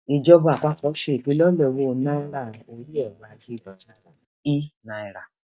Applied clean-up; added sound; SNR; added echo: neural mask model DeepFilterNet 3.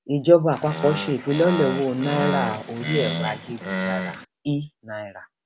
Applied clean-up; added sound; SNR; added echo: none; Animal; 5 dB; none.